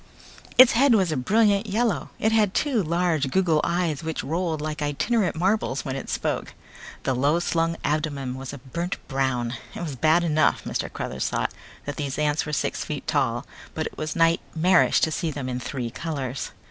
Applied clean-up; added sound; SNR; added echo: none; none; none; none.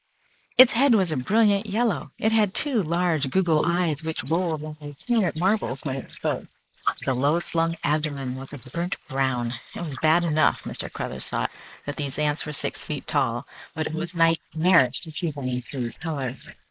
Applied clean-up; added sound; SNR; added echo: neural mask model Resemble Enhance denoiser.